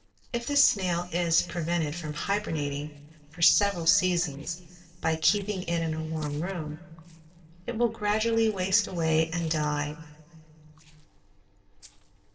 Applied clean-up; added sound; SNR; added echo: neural separator model SepFormer DNS4.